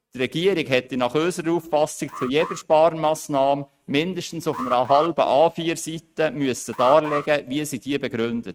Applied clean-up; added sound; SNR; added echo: neural mask model RNNoise.